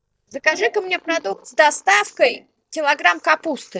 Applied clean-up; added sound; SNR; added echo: neural mask model DeepFilterNet 3.